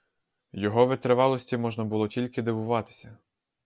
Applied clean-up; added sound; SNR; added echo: none; none; none; none.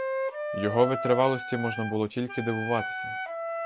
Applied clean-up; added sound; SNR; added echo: none; Wind instrument, woodwind instrument; 5 dB; none.